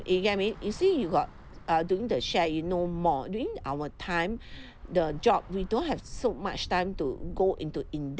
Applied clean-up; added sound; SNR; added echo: none; Traffic noise, roadway noise / Bus; 14 dB; none.